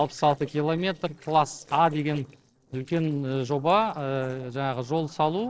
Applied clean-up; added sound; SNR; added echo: neural separator model SepFormer DNS4.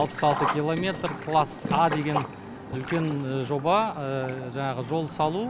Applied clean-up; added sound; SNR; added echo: none; Sink (filling or washing); 8 dB; none.